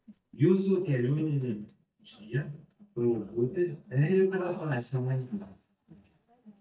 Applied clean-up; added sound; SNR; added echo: neural mask model DeepFilterNet 3.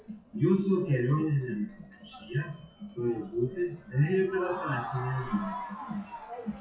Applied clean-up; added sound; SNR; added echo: classical method WPE with log-MMSE.